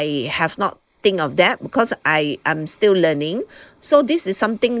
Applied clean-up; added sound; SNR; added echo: neural mask model Resemble Enhance denoiser.